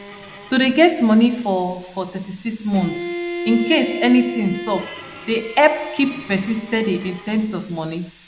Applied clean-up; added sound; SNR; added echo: none; Hiss + Bowed string instrument; 11 dB; none.